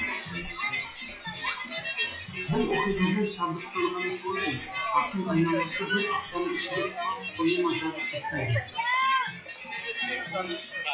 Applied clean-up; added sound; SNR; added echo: classical method WPE with log-MMSE.